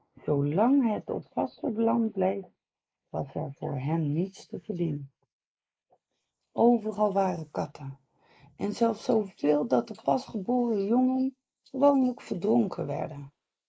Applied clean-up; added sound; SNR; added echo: neural mask model Resemble Enhance denoiser.